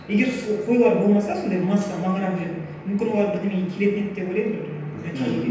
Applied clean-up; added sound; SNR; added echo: none; none; none; reverberation time 0.9 s.